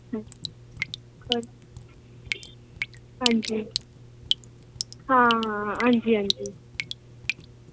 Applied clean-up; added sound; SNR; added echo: none; Drip; 6 dB; none.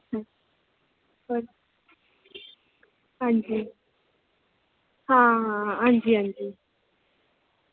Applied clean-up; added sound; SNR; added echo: none; none; none; none.